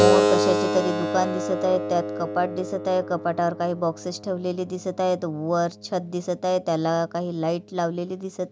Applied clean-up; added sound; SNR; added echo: none; Keyboard (musical); 2 dB; none.